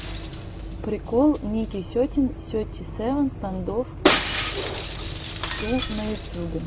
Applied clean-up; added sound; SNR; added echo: none; Shatter; 5 dB; none.